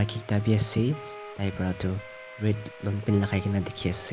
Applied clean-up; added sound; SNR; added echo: none; Wind instrument, woodwind instrument + Domestic sounds, home sounds; 16 dB; none.